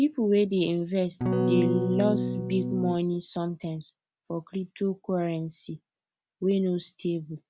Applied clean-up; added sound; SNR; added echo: none; Electric guitar / Strum; -1 dB; none.